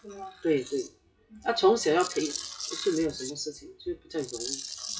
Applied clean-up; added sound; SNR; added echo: classical method WPE with log-MMSE.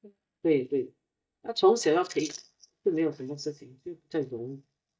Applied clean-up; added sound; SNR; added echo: neural mask model DeepFilterNet 3.